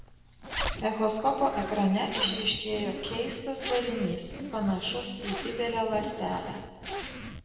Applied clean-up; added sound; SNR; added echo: none; Zipper (clothing); 8 dB; reverberation time 1.3 s.